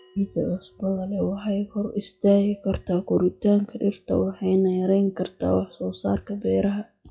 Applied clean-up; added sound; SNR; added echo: classical method WPE with log-MMSE.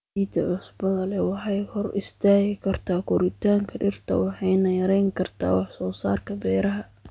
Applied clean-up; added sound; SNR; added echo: none; none; none; none.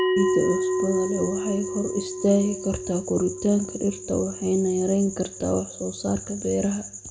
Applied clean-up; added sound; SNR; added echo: none; Bell; 5 dB; reverberation time 0.6 s.